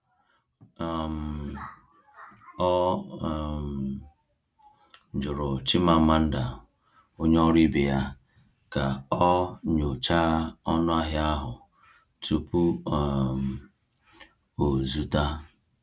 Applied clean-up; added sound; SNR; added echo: none; none; none; none.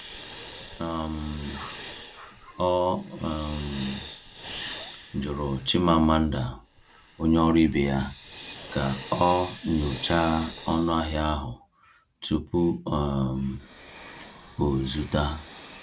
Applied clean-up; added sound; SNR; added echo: none; Hiss; 17 dB; none.